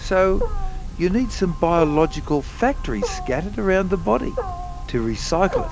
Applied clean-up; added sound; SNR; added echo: none; Wild animals; 5 dB; none.